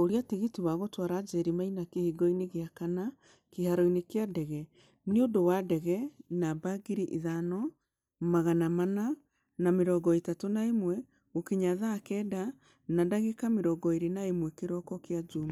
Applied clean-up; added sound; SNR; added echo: neural mask model DeepFilterNet 3.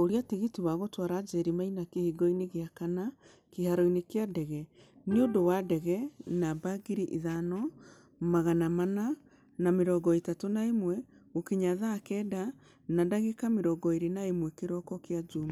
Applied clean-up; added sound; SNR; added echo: none; Bowed string instrument; 17 dB; none.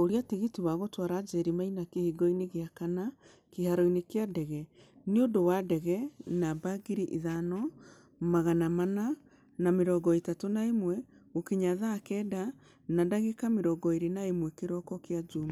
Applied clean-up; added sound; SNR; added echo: none; none; none; none.